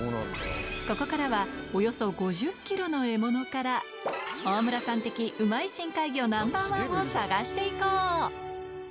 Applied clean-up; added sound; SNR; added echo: none; none; none; none.